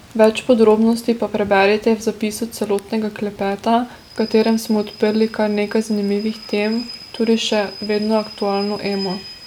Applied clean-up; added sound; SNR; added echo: none; Rain / Train; 19 dB; none.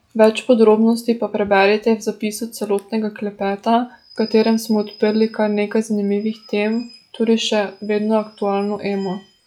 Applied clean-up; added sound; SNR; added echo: classical method log-MMSE.